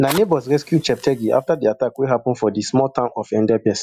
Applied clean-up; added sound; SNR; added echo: classical method Wiener filter.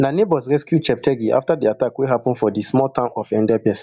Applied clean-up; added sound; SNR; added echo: none; none; none; none.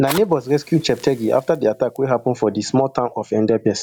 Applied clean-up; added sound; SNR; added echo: none; Fire; 19 dB; none.